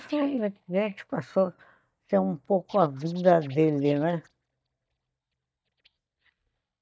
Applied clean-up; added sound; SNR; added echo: neural mask model DeepFilterNet 3.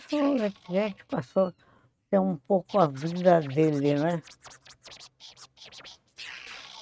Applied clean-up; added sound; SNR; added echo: neural mask model RNNoise.